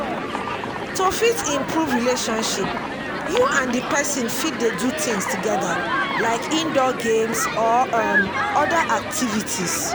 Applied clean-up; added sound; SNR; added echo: none; Human group actions; 2 dB; none.